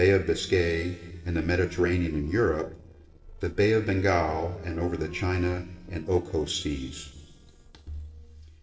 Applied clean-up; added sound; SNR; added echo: neural separator model SepFormer DNS4.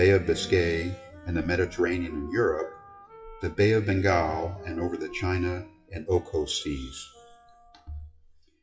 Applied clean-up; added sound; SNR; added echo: classical method WPE with log-MMSE.